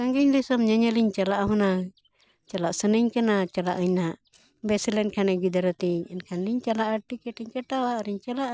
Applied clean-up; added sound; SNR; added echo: none; none; none; none.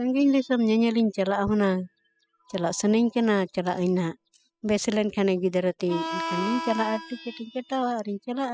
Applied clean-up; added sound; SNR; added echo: classical method spectral subtraction.